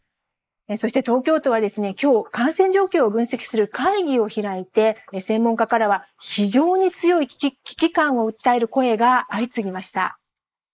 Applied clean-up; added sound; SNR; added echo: neural mask model Resemble Enhance denoiser.